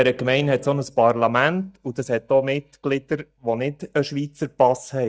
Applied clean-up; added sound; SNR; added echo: neural mask model DeepFilterNet 3.